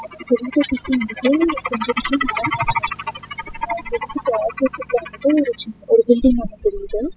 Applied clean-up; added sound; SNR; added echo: classical method spectral subtraction.